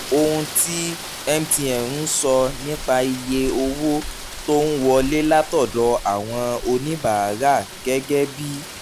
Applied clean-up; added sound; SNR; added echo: none; Rain; 12 dB; none.